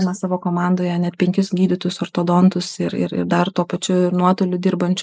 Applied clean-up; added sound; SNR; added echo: neural mask model Resemble Enhance denoiser.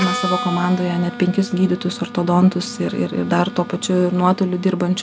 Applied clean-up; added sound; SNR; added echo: none; Harmonica; 12 dB; none.